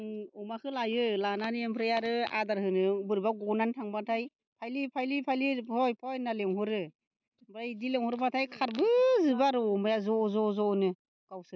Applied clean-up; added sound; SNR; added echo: none; none; none; none.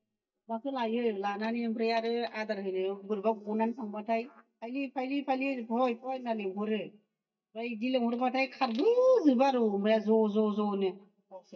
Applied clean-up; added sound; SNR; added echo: neural mask model DeepFilterNet 3.